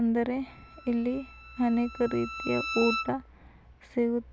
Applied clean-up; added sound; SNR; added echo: none; Bowed string instrument; 10 dB; none.